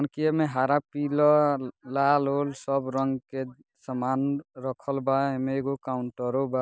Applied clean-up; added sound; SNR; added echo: none; none; none; none.